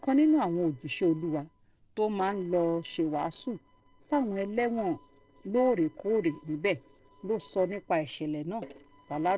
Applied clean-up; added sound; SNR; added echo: neural separator model SepFormer DNS4.